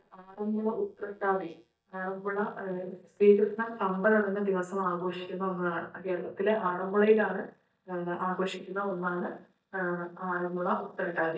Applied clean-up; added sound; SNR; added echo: neural mask model DeepFilterNet 3.